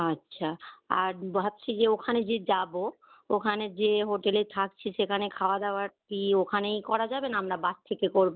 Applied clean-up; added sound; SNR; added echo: none; none; none; none.